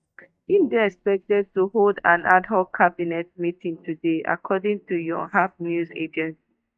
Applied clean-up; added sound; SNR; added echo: neural mask model DeepFilterNet 3.